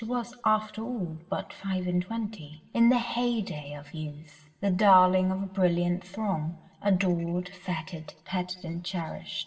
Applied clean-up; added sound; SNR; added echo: none; none; none; reverberation time 1.2 s.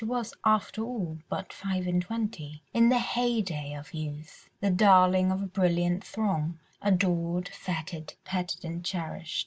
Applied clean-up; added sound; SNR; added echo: none; none; none; none.